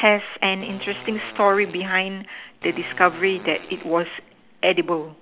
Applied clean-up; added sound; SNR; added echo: none; Fart; 20 dB; none.